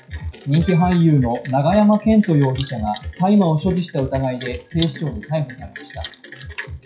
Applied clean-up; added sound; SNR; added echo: classical method WPE with log-MMSE.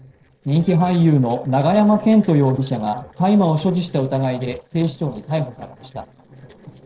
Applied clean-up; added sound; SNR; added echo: neural separator model SepFormer DNS4.